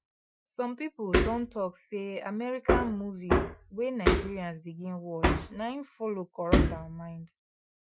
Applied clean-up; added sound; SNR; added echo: classical method Wiener filter.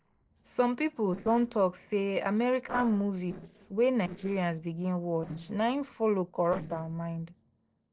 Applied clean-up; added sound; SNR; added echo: neural separator model SepFormer DNS4.